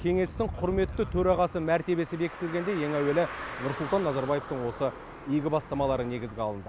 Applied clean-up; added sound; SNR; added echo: none; Car; 13 dB; none.